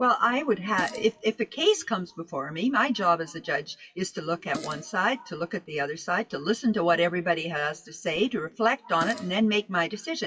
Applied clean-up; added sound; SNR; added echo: classical method WPE with log-MMSE.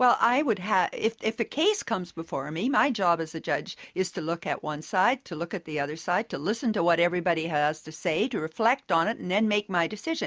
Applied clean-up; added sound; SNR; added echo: none; none; none; none.